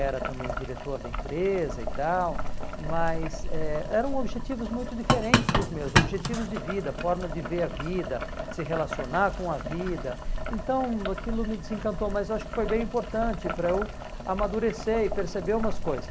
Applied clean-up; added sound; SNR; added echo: none; Boiling; 0 dB; none.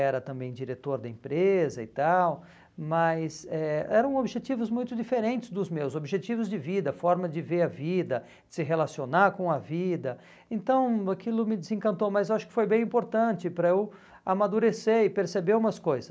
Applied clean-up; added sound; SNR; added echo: none; none; none; none.